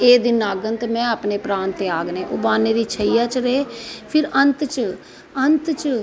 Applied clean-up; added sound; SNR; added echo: none; none; none; none.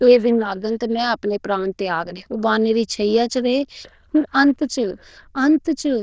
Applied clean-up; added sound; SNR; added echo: neural diffusion model UNIVERSE++.